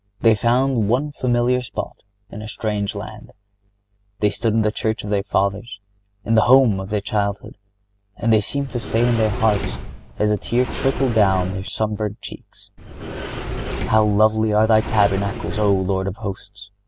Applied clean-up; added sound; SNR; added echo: none; Sliding door; 7 dB; none.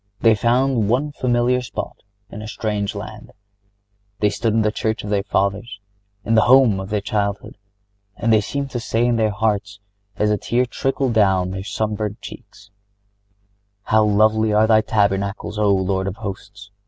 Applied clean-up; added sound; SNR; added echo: none; none; none; none.